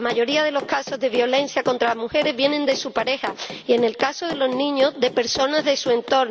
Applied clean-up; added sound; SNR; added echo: none; Run; 16 dB; none.